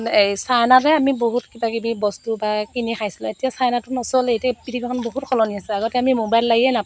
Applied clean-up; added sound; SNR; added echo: none; none; none; none.